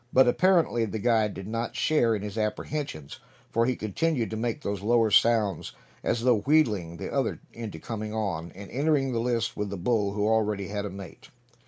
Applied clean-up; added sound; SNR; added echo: none; none; none; none.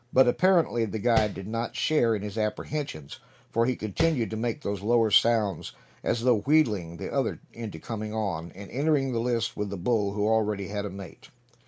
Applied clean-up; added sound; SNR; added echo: none; Tap; 6 dB; none.